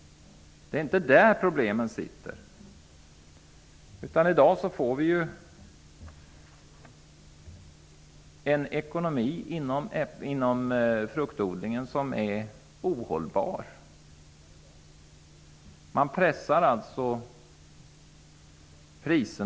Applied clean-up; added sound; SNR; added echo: none; none; none; none.